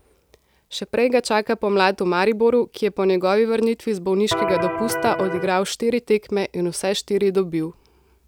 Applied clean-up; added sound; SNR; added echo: none; Electric guitar; 3 dB; none.